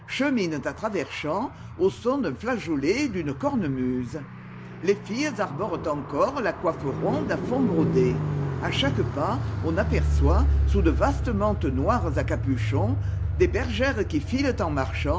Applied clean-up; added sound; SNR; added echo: none; Car; 1 dB; none.